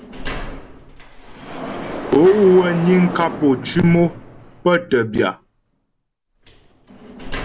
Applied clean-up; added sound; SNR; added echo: none; Sliding door; 12 dB; none.